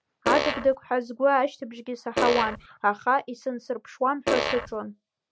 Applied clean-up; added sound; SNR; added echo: none; Fart; 0 dB; none.